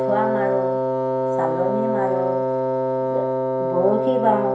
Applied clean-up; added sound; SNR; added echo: none; Wind instrument, woodwind instrument; -4 dB; reverberation time 0.5 s.